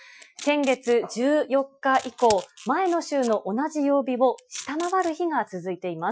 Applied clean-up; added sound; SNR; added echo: classical method Wiener filter.